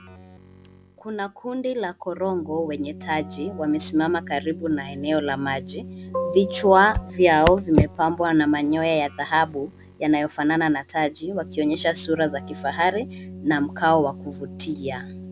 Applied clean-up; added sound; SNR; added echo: none; Keyboard (musical); 16 dB; none.